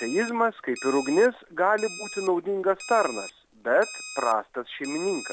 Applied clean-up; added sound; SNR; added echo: none; Alarm; 15 dB; none.